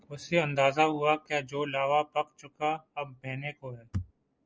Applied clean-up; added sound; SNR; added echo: none; none; none; none.